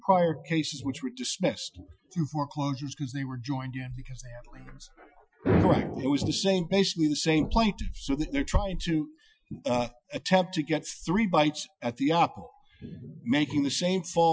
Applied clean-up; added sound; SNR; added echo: classical method Wiener filter.